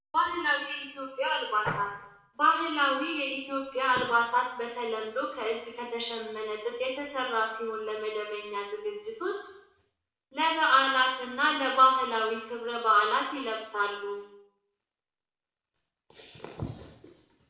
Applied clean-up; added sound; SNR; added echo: none; none; none; reverberation time 0.8 s.